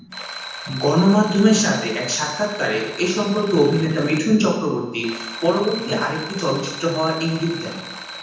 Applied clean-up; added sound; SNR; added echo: none; Alarm; 13 dB; reverberation time 0.9 s.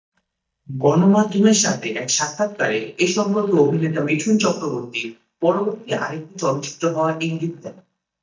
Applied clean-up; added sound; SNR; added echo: neural mask model DeepFilterNet 3.